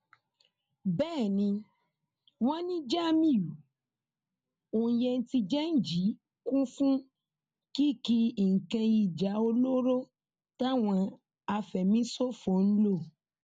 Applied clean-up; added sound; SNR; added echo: none; none; none; none.